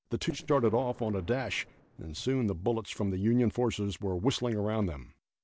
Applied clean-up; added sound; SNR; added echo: neural separator model SepFormer DNS4.